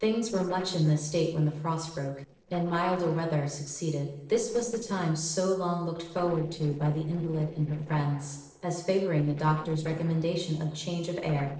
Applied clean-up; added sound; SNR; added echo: neural separator model SepFormer DNS4.